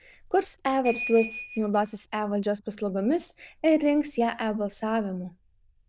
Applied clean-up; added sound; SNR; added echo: neural diffusion model UNIVERSE++.